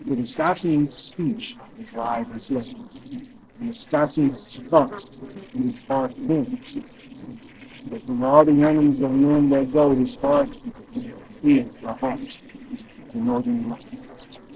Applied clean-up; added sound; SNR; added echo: neural separator model SepFormer DNS4.